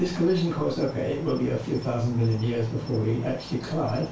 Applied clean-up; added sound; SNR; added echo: none; Cricket; 16 dB; reverberation time 0.3 s.